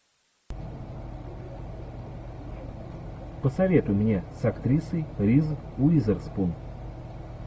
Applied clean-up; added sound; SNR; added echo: none; none; none; none.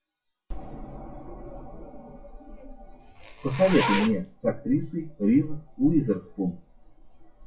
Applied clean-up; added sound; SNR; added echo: classical method WPE with log-MMSE.